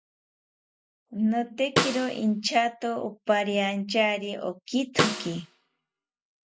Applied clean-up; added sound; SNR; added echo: none; Snare drum; 3 dB; none.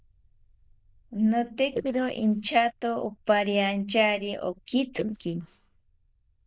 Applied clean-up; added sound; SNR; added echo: neural diffusion model UNIVERSE++.